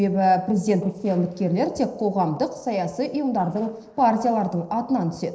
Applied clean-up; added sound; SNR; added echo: neural separator model SepFormer DNS4.